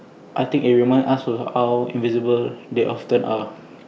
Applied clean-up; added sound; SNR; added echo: none; none; none; none.